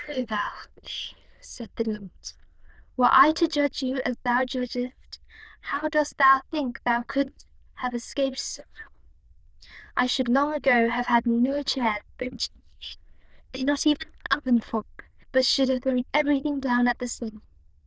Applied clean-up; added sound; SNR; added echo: neural diffusion model UNIVERSE++.